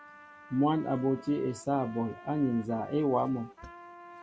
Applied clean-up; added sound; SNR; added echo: none; Trumpet; 19 dB; none.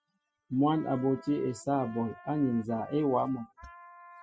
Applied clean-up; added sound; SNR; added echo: classical method spectral subtraction.